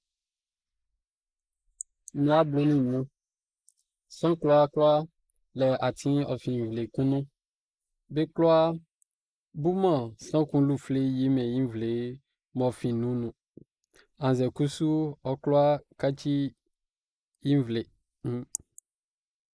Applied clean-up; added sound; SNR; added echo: neural mask model Resemble Enhance denoiser.